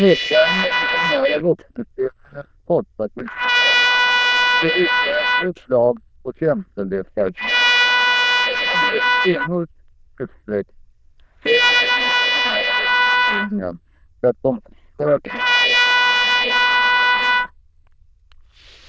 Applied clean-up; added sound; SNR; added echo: neural diffusion model UNIVERSE++.